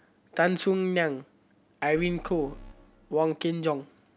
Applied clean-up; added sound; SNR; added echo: none; Alarm; 17 dB; none.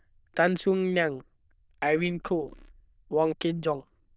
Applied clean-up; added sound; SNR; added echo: neural diffusion model UNIVERSE++.